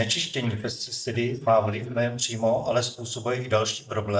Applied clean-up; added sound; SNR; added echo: neural mask model DeepFilterNet 3.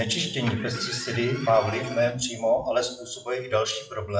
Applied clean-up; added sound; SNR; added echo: classical method WPE with log-MMSE.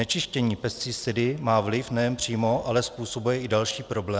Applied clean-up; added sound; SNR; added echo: none; none; none; none.